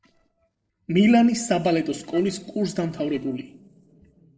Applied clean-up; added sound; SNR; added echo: neural separator model SepFormer DNS4.